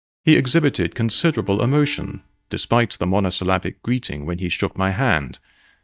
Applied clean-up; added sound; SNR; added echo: neural mask model DeepFilterNet 3.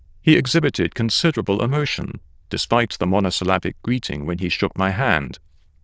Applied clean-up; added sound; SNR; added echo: neural diffusion model UNIVERSE++.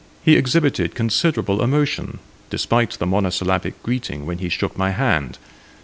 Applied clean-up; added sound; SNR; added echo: none; none; none; none.